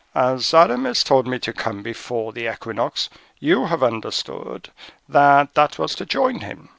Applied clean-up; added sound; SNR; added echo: none; none; none; none.